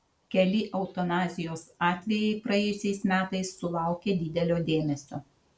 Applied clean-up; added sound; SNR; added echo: none; none; none; none.